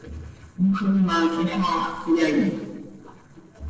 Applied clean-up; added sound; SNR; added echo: neural separator model SepFormer DNS4.